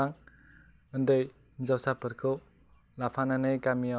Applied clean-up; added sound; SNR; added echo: none; none; none; none.